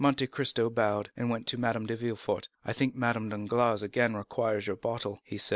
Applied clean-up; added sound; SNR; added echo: none; none; none; none.